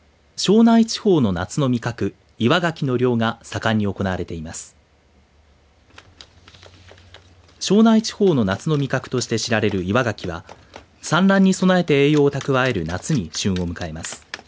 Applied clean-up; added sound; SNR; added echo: none; none; none; none.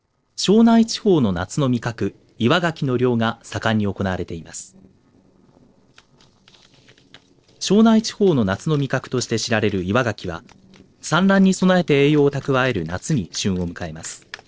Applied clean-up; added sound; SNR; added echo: neural separator model SepFormer DNS4.